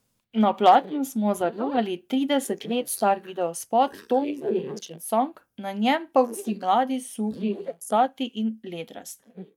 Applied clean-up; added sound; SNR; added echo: neural mask model DeepFilterNet 3.